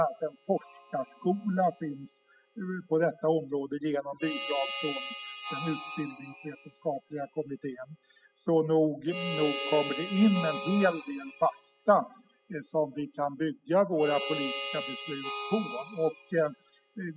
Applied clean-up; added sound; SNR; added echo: classical method spectral subtraction.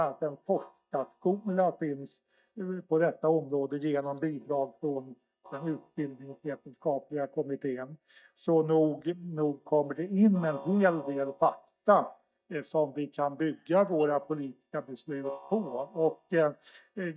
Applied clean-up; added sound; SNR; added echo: neural mask model DeepFilterNet 3.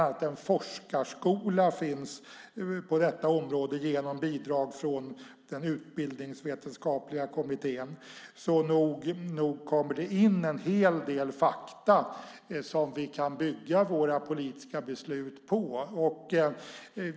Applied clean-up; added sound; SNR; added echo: none; none; none; none.